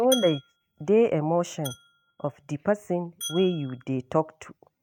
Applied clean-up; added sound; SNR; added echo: neural mask model RNNoise.